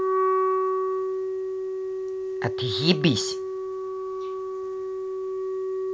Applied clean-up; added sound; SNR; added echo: none; Wind instrument, woodwind instrument; -4 dB; none.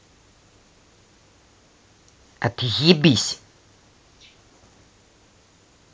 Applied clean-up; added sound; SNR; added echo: none; none; none; none.